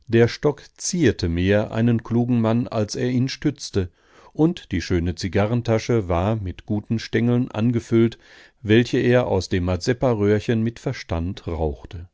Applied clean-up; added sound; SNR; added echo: none; none; none; none.